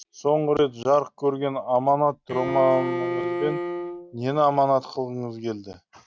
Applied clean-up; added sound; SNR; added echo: neural mask model RNNoise.